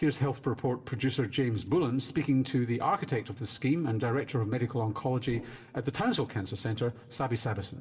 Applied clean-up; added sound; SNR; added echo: none; Whoosh, swoosh, swish; 14 dB; reverberation time 2.6 s.